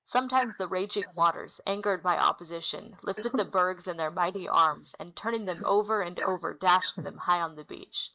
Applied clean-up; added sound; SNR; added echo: neural mask model Resemble Enhance denoiser.